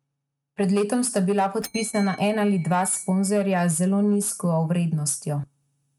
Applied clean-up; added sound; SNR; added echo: neural mask model RNNoise.